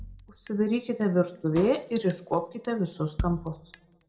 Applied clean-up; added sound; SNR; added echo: none; Drum kit; 13 dB; reverberation time 0.6 s.